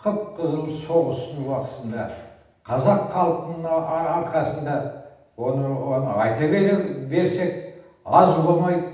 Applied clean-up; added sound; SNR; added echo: none; none; none; reverberation time 0.8 s.